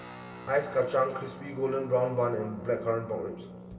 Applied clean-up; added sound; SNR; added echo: none; Guitar; 14 dB; reverberation time 1.8 s.